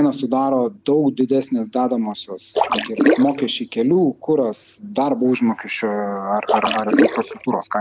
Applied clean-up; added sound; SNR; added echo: none; Splash, splatter; 0 dB; none.